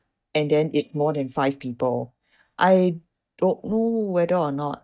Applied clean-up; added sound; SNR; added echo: neural mask model DeepFilterNet 3.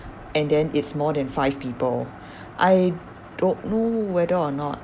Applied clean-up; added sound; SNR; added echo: none; none; none; none.